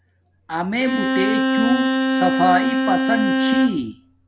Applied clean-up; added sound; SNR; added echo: none; Bowed string instrument; -2 dB; none.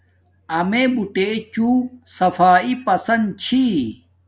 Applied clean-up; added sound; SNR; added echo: none; none; none; none.